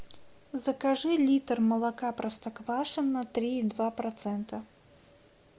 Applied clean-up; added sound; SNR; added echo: none; none; none; none.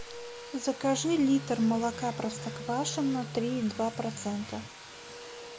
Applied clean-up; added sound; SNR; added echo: none; Guitar + Domestic sounds, home sounds; 11 dB; none.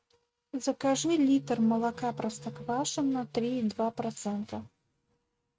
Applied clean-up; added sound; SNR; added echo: neural mask model RNNoise.